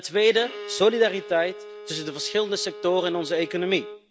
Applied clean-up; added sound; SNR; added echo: none; Bowed string instrument; 15 dB; none.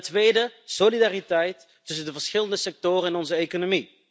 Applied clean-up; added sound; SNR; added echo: none; none; none; none.